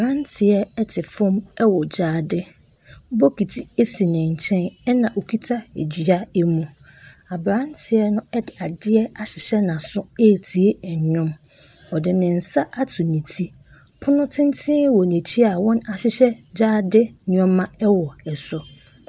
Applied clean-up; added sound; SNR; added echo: none; none; none; none.